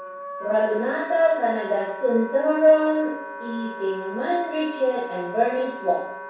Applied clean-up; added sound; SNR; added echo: none; Wind instrument, woodwind instrument; 12 dB; reverberation time 0.7 s.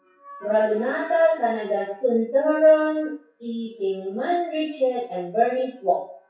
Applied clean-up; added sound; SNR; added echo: classical method WPE with log-MMSE.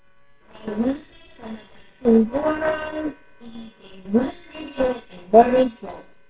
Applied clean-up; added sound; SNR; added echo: neural separator model SepFormer WHAMR!.